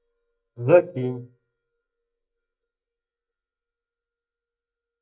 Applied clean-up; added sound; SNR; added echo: neural mask model DeepFilterNet 3.